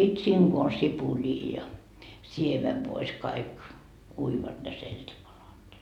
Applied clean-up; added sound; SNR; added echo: none; none; none; none.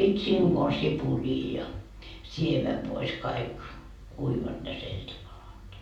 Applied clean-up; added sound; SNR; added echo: none; none; none; reverberation time 0.3 s.